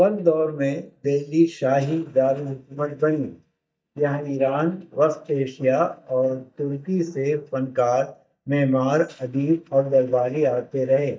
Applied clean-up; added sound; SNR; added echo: neural mask model DeepFilterNet 3.